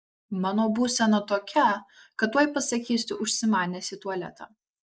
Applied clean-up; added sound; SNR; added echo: neural mask model Resemble Enhance denoiser.